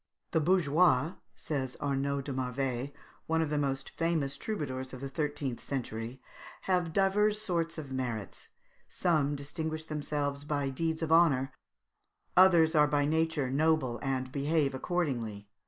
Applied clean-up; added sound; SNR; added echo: none; none; none; none.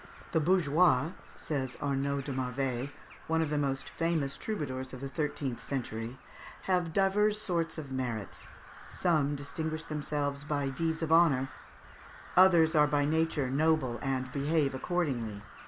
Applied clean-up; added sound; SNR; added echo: none; Crow; 19 dB; none.